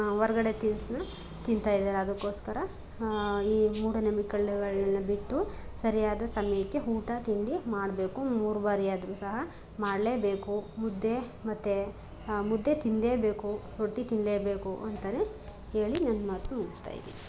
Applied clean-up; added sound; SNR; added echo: none; Rattle (instrument); 20 dB; none.